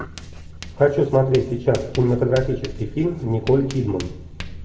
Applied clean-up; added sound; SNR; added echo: none; Writing; 15 dB; reverberation time 0.6 s.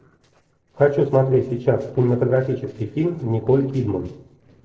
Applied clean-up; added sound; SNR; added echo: neural separator model SepFormer DNS4.